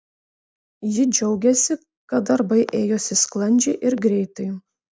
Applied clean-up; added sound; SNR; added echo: none; none; none; none.